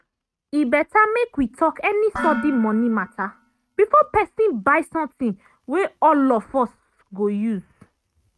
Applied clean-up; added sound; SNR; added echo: neural mask model RNNoise.